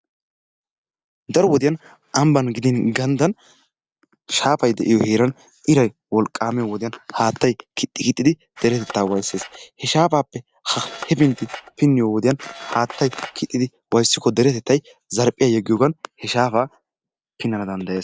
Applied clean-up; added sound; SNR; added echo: neural separator model SepFormer DNS4.